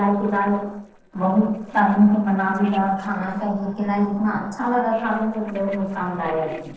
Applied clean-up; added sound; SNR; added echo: neural separator model SepFormer DNS4.